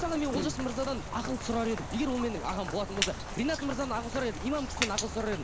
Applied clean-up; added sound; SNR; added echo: none; Rain; 4 dB; none.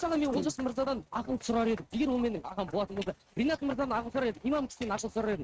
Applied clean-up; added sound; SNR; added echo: neural mask model RNNoise.